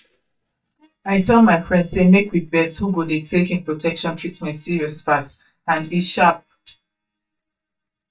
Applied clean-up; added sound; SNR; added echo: neural mask model DeepFilterNet 3.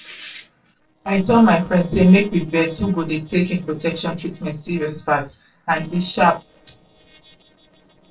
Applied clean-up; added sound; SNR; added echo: neural separator model SepFormer DNS4.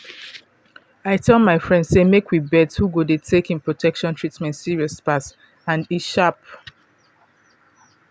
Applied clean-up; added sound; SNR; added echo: none; none; none; none.